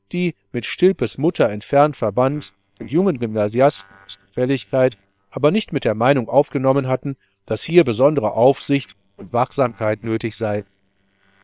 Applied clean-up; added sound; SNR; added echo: neural separator model SepFormer WHAM!.